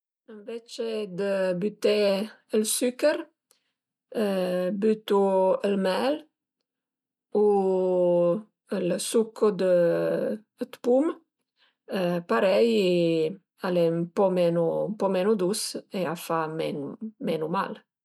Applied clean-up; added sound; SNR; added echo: none; none; none; none.